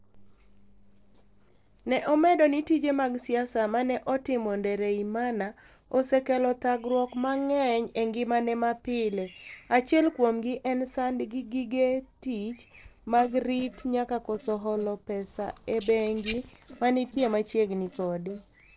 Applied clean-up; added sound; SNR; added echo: neural separator model SepFormer DNS4.